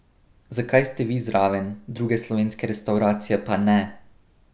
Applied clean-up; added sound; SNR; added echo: none; none; none; none.